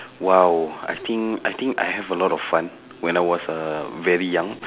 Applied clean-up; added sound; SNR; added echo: none; none; none; none.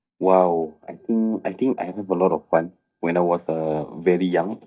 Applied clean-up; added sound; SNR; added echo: neural mask model DeepFilterNet 3.